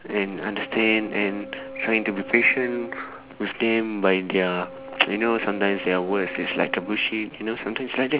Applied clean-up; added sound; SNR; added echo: none; Boat, Water vehicle; 15 dB; none.